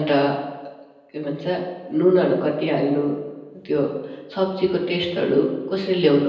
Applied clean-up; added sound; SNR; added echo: none; none; none; reverberation time 1.0 s.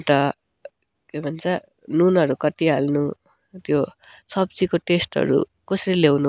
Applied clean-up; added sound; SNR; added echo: none; none; none; none.